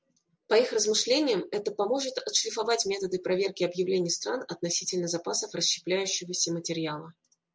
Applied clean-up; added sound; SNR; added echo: none; none; none; none.